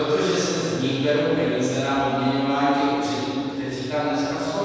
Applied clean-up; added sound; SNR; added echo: none; Wind instrument, woodwind instrument; 19 dB; reverberation time 2.1 s.